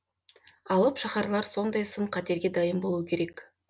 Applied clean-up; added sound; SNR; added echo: none; none; none; none.